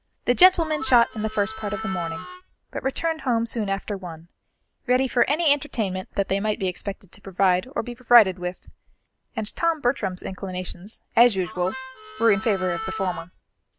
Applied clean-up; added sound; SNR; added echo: none; Harmonica; 10 dB; none.